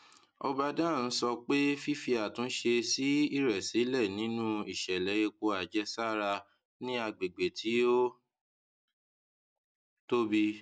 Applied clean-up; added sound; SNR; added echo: none; none; none; none.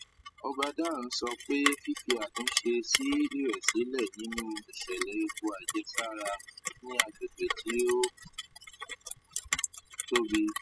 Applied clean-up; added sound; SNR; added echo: classical method spectral subtraction.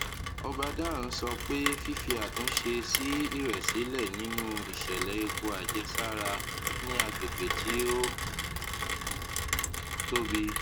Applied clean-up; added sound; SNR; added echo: none; Rain; -1 dB; none.